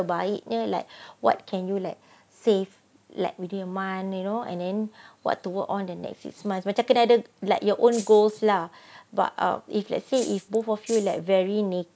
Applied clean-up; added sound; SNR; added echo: none; Rattle (instrument); 15 dB; none.